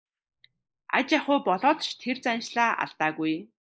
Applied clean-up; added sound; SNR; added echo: neural mask model Resemble Enhance denoiser.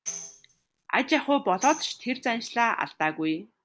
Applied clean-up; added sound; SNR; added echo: none; Tambourine; 15 dB; none.